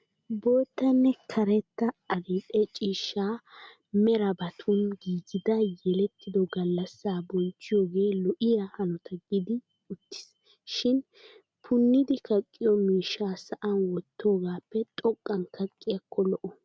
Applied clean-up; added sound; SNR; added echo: none; none; none; none.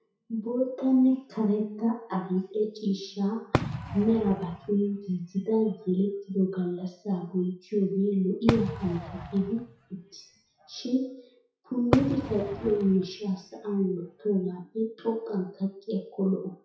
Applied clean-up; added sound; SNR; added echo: classical method WPE with log-MMSE.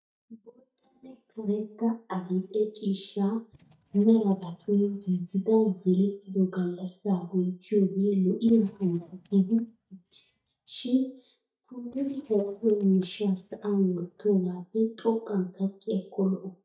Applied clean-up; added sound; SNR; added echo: neural mask model DeepFilterNet 3.